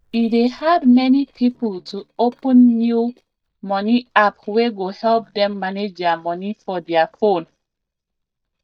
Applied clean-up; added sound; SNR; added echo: neural mask model DeepFilterNet 3.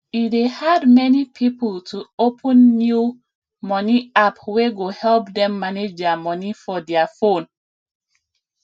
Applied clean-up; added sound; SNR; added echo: none; none; none; none.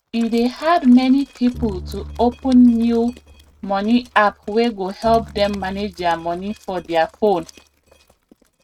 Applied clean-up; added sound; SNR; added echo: neural mask model RNNoise.